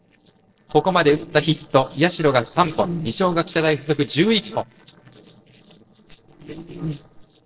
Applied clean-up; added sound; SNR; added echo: neural separator model SepFormer DNS4.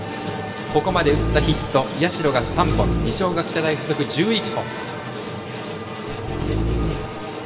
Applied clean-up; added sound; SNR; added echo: none; Dog; 1 dB; reverberation time 1.6 s.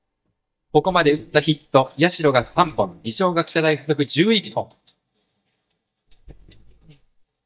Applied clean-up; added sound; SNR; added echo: neural mask model DeepFilterNet 3.